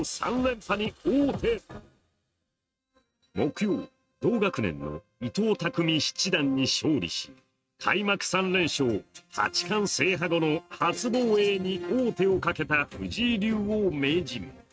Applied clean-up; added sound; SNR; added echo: neural mask model RNNoise.